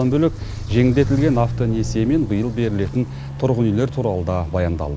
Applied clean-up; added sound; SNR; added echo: none; Walk, footsteps; 8 dB; none.